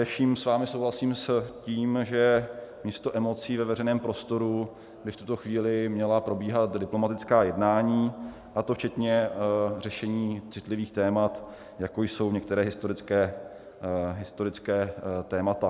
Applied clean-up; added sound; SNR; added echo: none; none; none; none.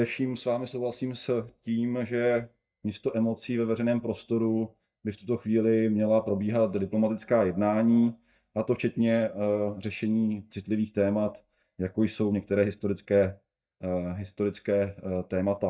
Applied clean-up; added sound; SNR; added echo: neural mask model DeepFilterNet 3.